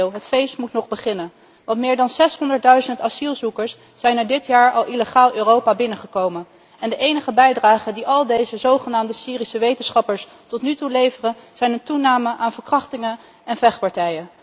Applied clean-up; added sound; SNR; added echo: none; none; none; none.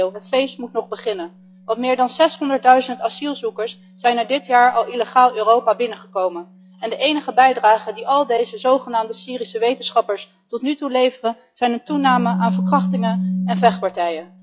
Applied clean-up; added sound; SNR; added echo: classical method log-MMSE.